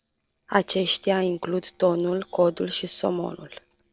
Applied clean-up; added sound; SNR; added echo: neural separator model SepFormer DNS4.